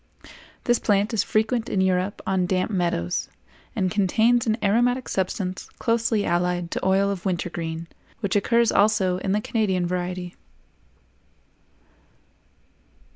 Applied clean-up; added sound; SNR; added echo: none; none; none; none.